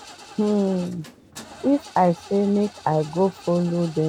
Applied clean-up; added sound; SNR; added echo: none; Engine starting / Car; 20 dB; none.